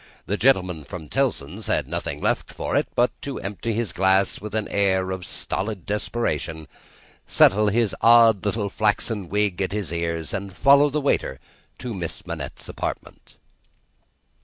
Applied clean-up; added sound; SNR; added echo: none; none; none; none.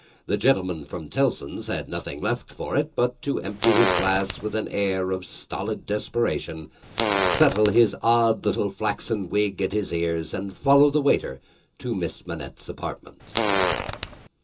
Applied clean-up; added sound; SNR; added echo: none; Fart; -1 dB; reverberation time 0.2 s.